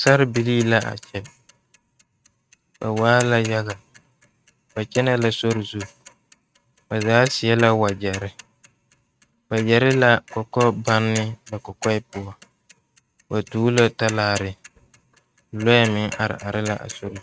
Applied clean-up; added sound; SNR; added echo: neural mask model RNNoise.